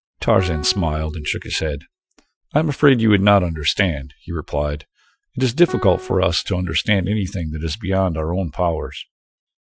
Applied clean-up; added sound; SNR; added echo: classical method Wiener filter.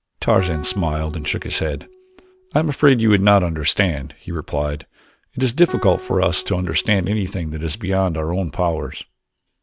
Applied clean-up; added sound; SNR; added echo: none; Guitar; 19 dB; none.